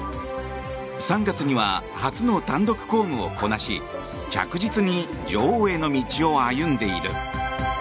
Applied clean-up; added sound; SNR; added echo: none; none; none; none.